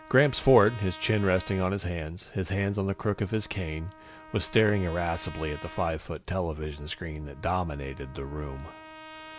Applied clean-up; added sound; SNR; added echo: none; Trumpet; 19 dB; none.